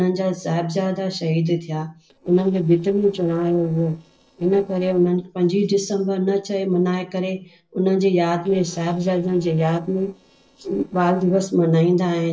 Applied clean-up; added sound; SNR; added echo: neural separator model SepFormer DNS4.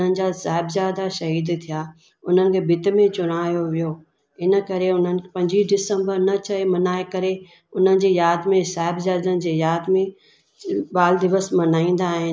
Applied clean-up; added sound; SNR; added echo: none; none; none; none.